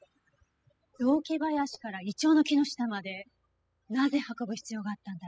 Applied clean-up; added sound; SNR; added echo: classical method spectral subtraction.